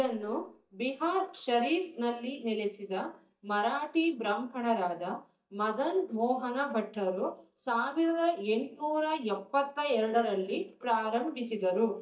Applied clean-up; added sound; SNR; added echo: neural mask model DeepFilterNet 3.